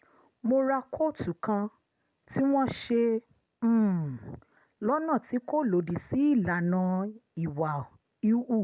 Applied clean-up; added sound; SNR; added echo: none; none; none; none.